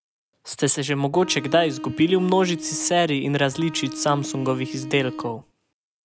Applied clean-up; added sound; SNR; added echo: none; Bowed string instrument; 12 dB; none.